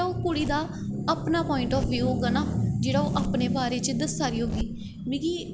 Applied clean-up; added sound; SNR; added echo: none; Zipper (clothing); 12 dB; none.